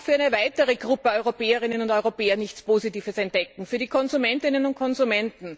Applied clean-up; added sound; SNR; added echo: none; none; none; none.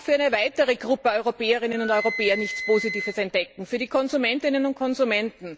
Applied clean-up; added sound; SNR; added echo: none; Wind instrument, woodwind instrument; 10 dB; none.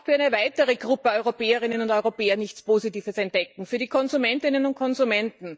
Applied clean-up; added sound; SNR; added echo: neural mask model DeepFilterNet 3.